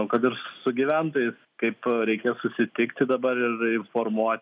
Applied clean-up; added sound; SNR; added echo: none; none; none; none.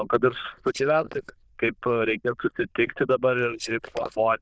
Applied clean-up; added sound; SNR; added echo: neural diffusion model UNIVERSE++.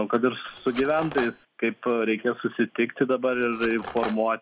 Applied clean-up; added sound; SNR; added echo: none; Cutlery, silverware; 10 dB; none.